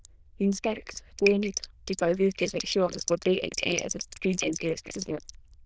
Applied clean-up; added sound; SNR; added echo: neural diffusion model UNIVERSE++.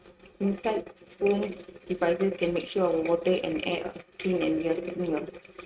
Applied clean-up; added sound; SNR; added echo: neural mask model RNNoise.